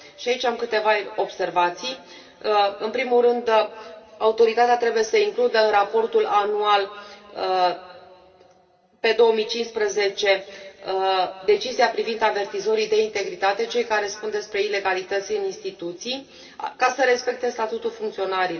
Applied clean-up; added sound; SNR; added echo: none; none; none; reverberation time 2.7 s.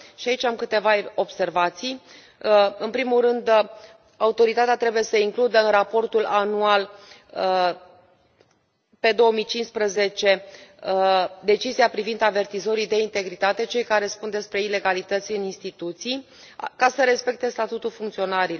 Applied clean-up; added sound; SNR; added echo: none; none; none; none.